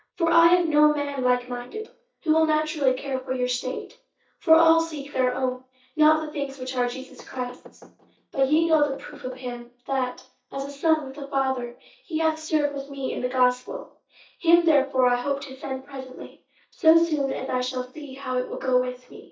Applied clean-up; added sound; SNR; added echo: neural mask model DeepFilterNet 3.